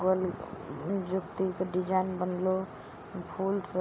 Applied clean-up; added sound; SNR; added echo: none; none; none; none.